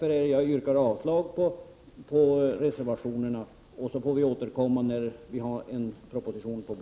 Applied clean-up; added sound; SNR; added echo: none; none; none; none.